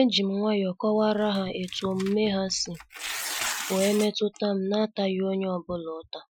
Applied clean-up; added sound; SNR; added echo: classical method Wiener filter.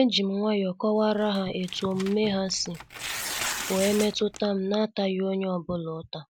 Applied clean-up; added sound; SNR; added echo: none; Tearing; 10 dB; none.